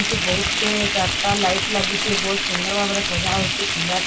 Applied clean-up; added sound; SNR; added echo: none; Frying (food); -2 dB; reverberation time 0.2 s.